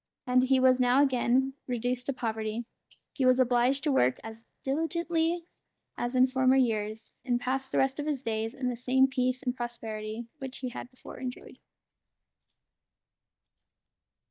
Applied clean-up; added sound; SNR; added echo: neural mask model DeepFilterNet 3.